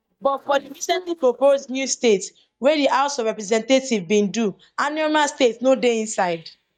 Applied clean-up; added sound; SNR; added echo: neural mask model DeepFilterNet 3.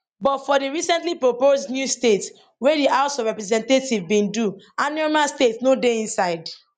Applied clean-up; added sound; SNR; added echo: none; none; none; none.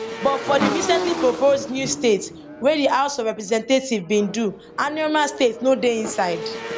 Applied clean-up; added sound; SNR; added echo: none; Motorcycle / Engine; 9 dB; none.